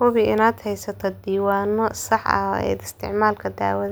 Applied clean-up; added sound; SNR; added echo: none; none; none; none.